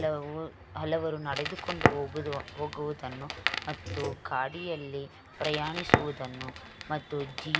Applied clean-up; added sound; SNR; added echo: none; Crackle; 0 dB; none.